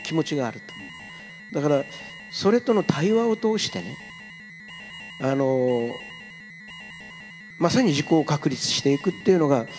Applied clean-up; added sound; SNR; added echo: none; Alarm; 17 dB; none.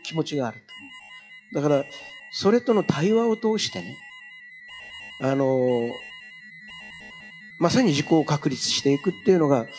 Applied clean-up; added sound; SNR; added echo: classical method log-MMSE.